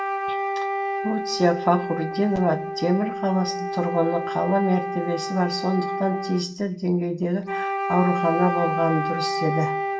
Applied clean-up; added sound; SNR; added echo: none; Wind instrument, woodwind instrument; 4 dB; reverberation time 0.2 s.